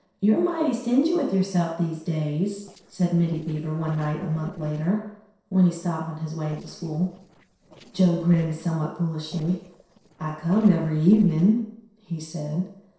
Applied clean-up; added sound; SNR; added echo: neural separator model SepFormer DNS4.